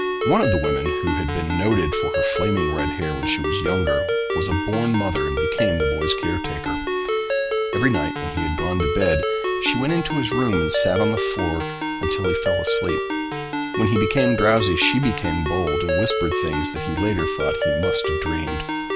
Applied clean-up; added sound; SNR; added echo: none; Ringtone; -1 dB; none.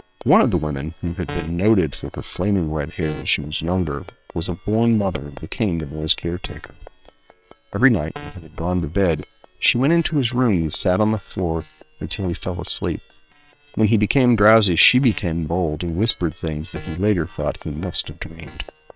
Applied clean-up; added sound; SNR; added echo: neural separator model SepFormer WHAM!.